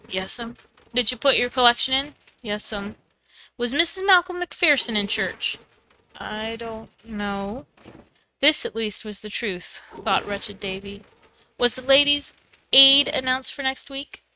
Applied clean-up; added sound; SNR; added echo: neural mask model RNNoise.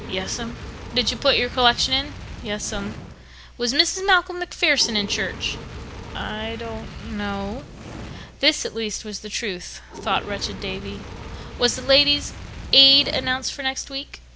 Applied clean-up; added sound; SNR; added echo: none; Fire; 13 dB; none.